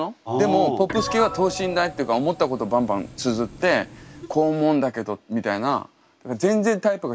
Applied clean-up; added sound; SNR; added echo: none; Printer; 17 dB; none.